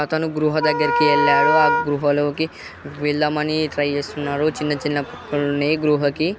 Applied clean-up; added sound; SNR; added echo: none; Wind instrument, woodwind instrument; -2 dB; none.